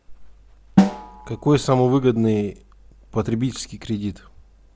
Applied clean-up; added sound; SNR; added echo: none; Snare drum; 3 dB; none.